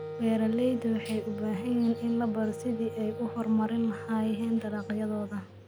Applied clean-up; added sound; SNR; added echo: none; Wind instrument, woodwind instrument; 11 dB; none.